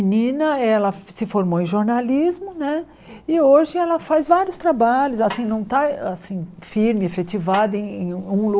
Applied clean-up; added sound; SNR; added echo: none; Snare drum; 18 dB; none.